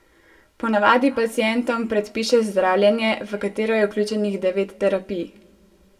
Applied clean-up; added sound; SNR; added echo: none; none; none; reverberation time 0.9 s.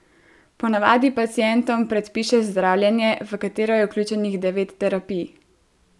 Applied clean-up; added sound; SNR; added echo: none; none; none; none.